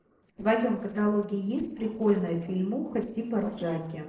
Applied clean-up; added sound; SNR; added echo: neural separator model SepFormer DNS4.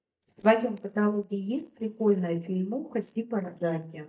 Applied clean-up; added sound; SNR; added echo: neural mask model DeepFilterNet 3.